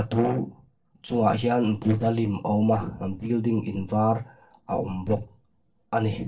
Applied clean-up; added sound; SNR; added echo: neural separator model SepFormer DNS4.